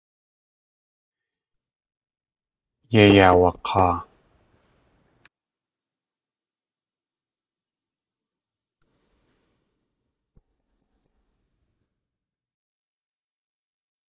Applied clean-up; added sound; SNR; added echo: neural mask model DeepFilterNet 3.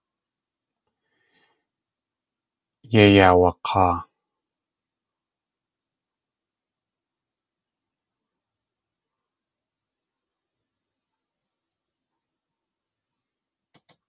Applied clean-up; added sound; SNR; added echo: none; none; none; none.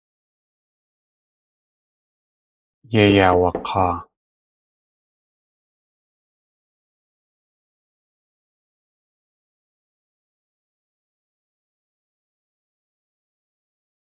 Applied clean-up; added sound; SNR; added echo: neural mask model Resemble Enhance denoiser.